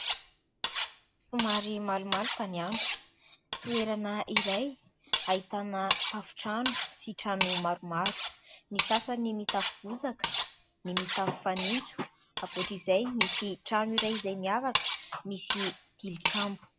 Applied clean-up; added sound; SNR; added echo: none; Cutlery, silverware; -4 dB; none.